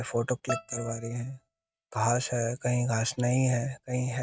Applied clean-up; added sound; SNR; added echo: neural mask model RNNoise.